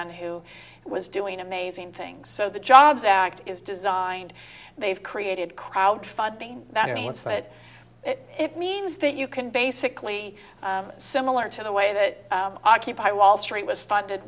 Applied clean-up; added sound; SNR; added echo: none; none; none; none.